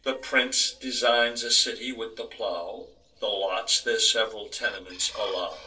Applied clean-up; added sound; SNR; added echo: neural separator model SepFormer DNS4.